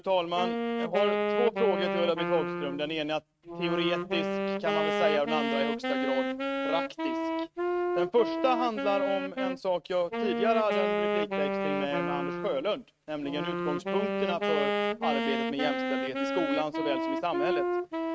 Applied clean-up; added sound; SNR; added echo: neural mask model RNNoise.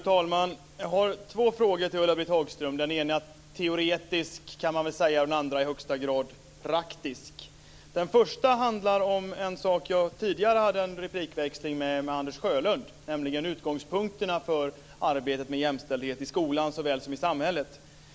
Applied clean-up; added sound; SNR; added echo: none; none; none; none.